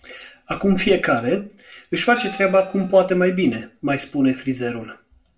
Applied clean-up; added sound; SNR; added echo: none; Gong; 16 dB; reverberation time 0.2 s.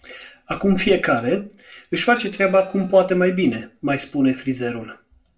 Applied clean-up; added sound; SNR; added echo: neural separator model SepFormer DNS4.